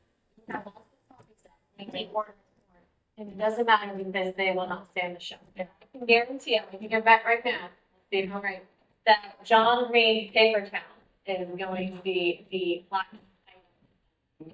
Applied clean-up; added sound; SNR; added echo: neural mask model DeepFilterNet 3.